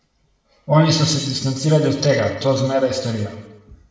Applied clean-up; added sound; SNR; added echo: none; none; none; reverberation time 0.9 s.